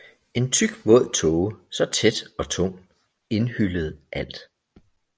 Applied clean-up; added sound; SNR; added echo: none; none; none; none.